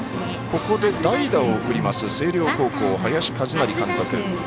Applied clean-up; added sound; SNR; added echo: none; none; none; none.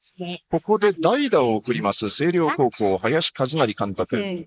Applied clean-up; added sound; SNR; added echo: neural mask model Resemble Enhance denoiser.